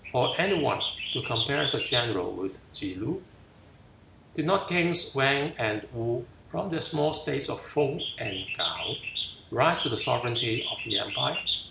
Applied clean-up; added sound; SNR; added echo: none; Bird; 6 dB; none.